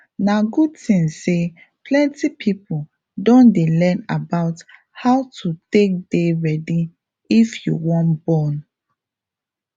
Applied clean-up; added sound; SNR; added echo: none; none; none; none.